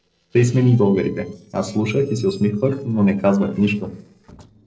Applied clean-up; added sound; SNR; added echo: neural separator model SepFormer DNS4.